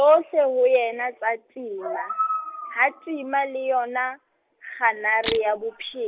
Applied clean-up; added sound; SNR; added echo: none; Animal + Camera; 8 dB; none.